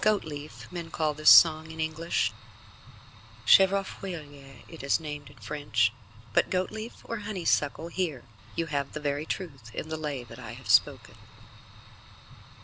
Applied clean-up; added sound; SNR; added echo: none; Fire; 17 dB; none.